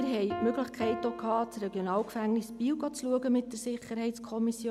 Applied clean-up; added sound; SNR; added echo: none; Piano; 13 dB; none.